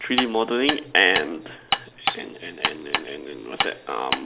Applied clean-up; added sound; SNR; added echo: none; Hammer; 4 dB; none.